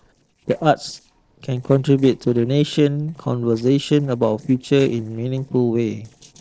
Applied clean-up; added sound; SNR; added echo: neural separator model SepFormer DNS4.